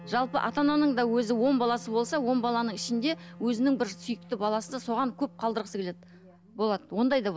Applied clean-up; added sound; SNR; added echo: none; Wind instrument, woodwind instrument; 20 dB; none.